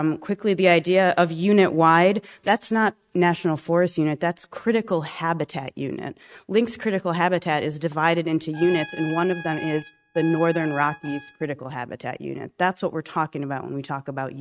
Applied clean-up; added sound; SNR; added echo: neural mask model RNNoise.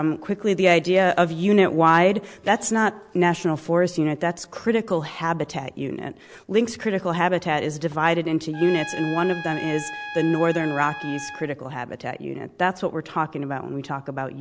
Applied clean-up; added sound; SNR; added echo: none; Trumpet; 12 dB; none.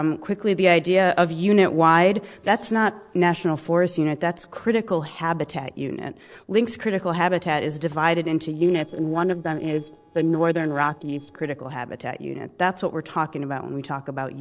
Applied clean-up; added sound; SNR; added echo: neural separator model SepFormer DNS4.